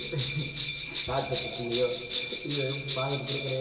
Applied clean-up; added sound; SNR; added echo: none; Bell; 3 dB; reverberation time 2.3 s.